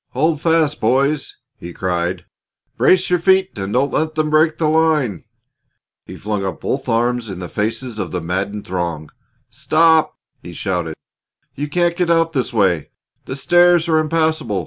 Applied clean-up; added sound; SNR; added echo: none; none; none; none.